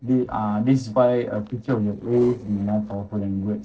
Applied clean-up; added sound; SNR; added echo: neural separator model SepFormer DNS4.